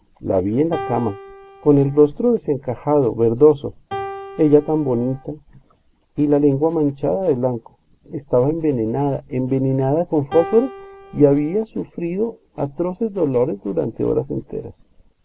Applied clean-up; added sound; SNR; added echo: none; Piano; 13 dB; none.